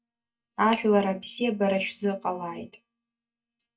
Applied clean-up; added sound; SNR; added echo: neural mask model DeepFilterNet 3.